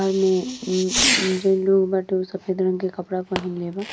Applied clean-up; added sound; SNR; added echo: none; Fireworks; 6 dB; none.